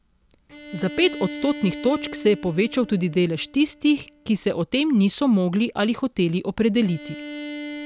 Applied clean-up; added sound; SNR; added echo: none; Bowed string instrument; 15 dB; none.